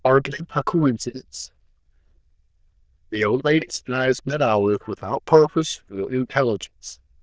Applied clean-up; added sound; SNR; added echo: neural diffusion model UNIVERSE++.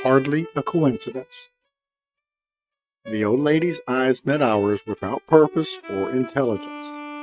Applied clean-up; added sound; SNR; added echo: neural mask model RNNoise.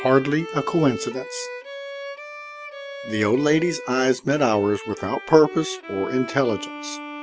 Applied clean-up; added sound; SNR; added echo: none; Bowed string instrument; 12 dB; none.